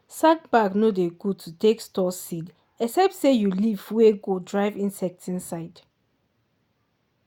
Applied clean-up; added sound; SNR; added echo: none; none; none; none.